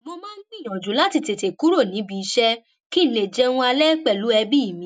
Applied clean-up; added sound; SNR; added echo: none; none; none; none.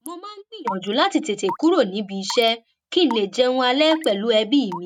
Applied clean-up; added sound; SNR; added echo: neural mask model RNNoise.